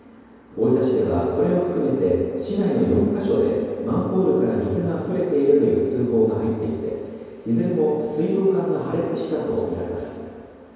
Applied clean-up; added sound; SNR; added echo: none; none; none; reverberation time 2.2 s.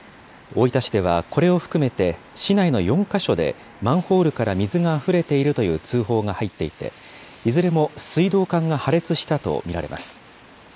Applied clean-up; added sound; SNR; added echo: none; none; none; none.